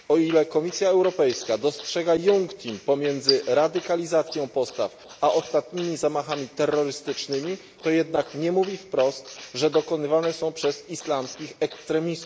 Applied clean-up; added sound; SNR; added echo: neural mask model Resemble Enhance denoiser.